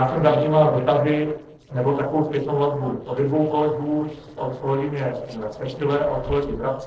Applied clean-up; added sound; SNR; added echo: neural separator model SepFormer DNS4.